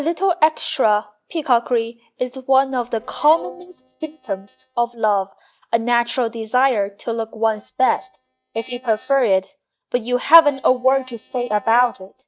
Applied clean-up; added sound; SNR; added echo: neural mask model DeepFilterNet 3.